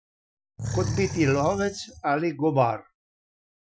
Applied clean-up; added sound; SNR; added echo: classical method Wiener filter.